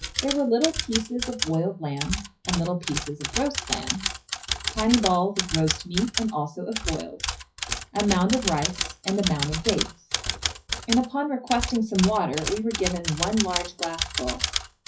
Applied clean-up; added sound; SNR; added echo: classical method WPE with log-MMSE.